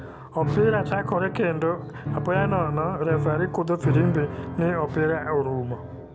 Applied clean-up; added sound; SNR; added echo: none; Piano; 4 dB; none.